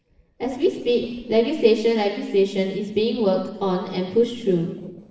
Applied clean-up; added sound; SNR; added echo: neural separator model SepFormer DNS4.